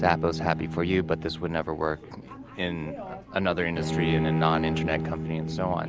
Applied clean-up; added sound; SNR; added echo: none; Bowed string instrument; 3 dB; none.